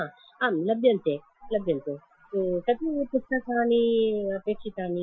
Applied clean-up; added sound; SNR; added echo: classical method Wiener filter.